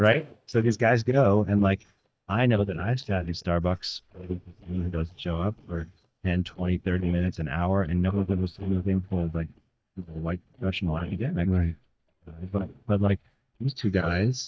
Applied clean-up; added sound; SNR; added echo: neural mask model DeepFilterNet 3.